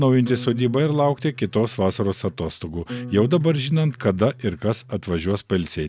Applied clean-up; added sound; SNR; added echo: none; Acoustic guitar; 15 dB; none.